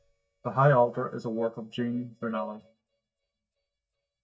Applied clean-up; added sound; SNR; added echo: neural mask model DeepFilterNet 3.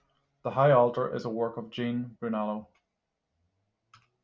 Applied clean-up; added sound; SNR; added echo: none; none; none; none.